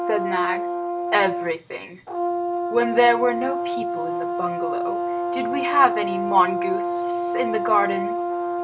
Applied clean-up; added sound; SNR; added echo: none; Brass instrument; 1 dB; none.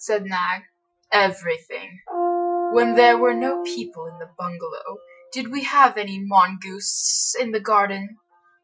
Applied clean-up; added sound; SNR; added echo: classical method Wiener filter.